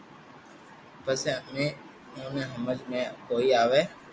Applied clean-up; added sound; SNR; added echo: none; none; none; none.